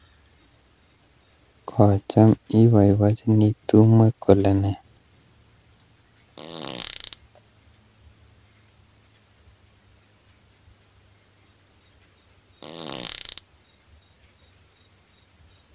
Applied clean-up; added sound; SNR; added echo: none; Fart + Rattle (instrument); 12 dB; none.